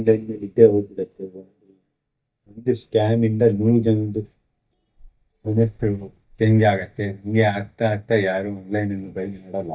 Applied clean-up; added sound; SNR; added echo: neural mask model DeepFilterNet 3.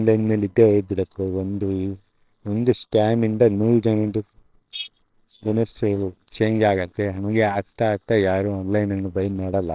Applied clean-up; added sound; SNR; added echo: neural separator model SepFormer WHAMR!.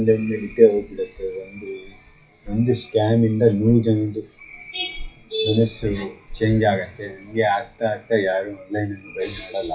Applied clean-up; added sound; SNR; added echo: classical method WPE with log-MMSE.